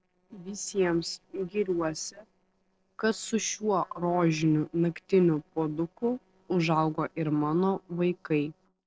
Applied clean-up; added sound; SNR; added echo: neural separator model SepFormer DNS4.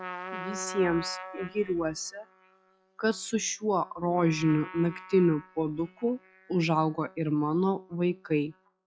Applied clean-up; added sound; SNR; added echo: classical method log-MMSE.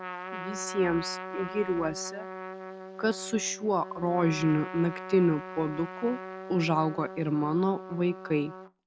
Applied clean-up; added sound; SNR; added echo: none; Trumpet; 11 dB; none.